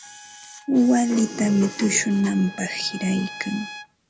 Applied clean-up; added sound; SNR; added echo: none; Camera + Trumpet; 17 dB; none.